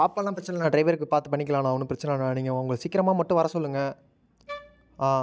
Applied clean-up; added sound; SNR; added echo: none; Wind instrument, woodwind instrument; 16 dB; none.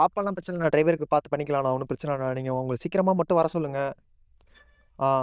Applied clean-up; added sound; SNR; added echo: neural diffusion model UNIVERSE++.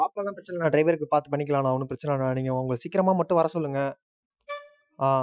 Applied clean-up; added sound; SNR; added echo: classical method Wiener filter.